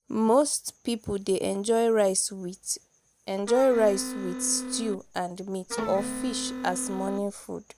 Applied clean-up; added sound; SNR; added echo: none; Wind instrument, woodwind instrument + Bowed string instrument; 7 dB; none.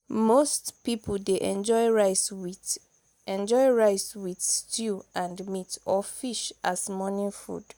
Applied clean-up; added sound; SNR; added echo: none; none; none; none.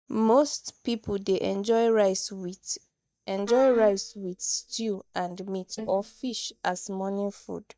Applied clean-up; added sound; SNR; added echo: neural mask model DeepFilterNet 3.